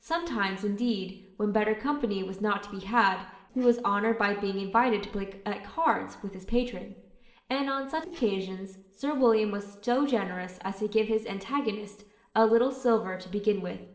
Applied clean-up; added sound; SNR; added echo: neural separator model SepFormer DNS4.